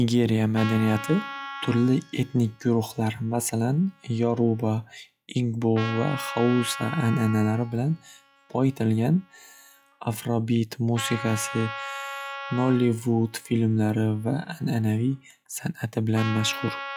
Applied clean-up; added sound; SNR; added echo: classical method log-MMSE.